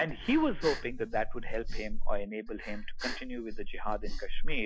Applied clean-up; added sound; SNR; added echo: classical method Wiener filter.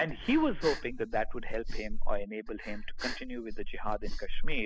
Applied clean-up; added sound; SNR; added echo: classical method spectral subtraction.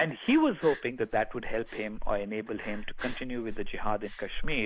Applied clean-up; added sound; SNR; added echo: neural mask model Resemble Enhance denoiser.